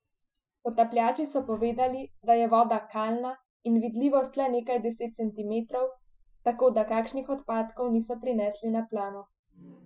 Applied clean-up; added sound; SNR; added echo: classical method Wiener filter.